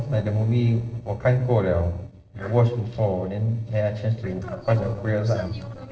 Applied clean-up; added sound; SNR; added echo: neural separator model SepFormer DNS4.